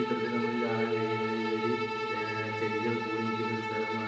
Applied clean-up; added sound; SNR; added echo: none; Bowed string instrument; -1 dB; reverberation time 2.7 s.